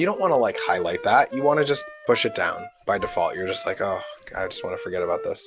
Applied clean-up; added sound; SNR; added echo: none; Wind instrument, woodwind instrument; 12 dB; none.